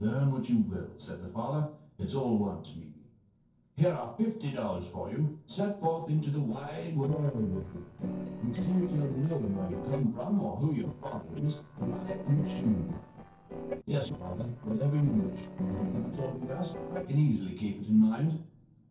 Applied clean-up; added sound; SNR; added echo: neural separator model SepFormer DNS4.